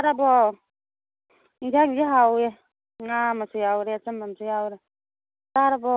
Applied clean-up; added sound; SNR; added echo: none; none; none; none.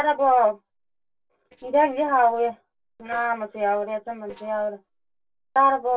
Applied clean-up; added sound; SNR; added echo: neural separator model SepFormer DNS4.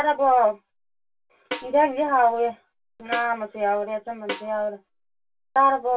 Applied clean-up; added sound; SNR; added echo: none; Snare drum; 14 dB; reverberation time 0.1 s.